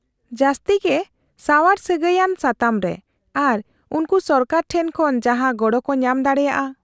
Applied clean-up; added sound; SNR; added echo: none; none; none; none.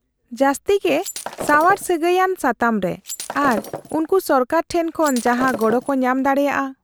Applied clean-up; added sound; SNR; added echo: none; Shatter; 13 dB; none.